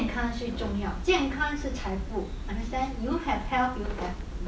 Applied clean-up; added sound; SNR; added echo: none; none; none; none.